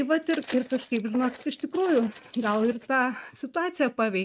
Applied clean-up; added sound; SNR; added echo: neural mask model RNNoise.